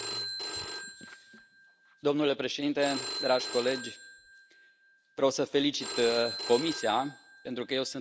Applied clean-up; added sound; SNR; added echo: none; Telephone; 9 dB; none.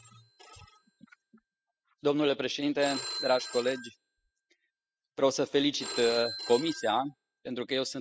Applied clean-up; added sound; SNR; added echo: classical method spectral subtraction.